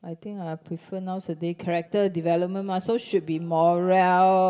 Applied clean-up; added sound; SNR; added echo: none; none; none; reverberation time 0.4 s.